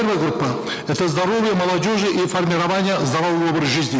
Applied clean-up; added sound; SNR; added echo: none; none; none; none.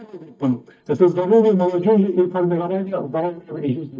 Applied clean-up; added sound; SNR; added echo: neural mask model DeepFilterNet 3.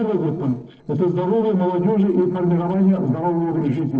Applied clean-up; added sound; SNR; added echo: neural separator model SepFormer DNS4.